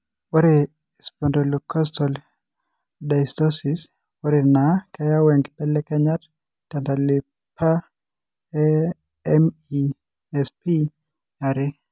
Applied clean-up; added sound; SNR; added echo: none; none; none; none.